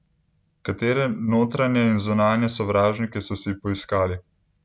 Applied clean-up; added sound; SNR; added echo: none; none; none; none.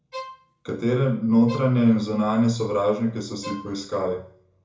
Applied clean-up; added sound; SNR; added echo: none; Bowed string instrument; 17 dB; reverberation time 0.6 s.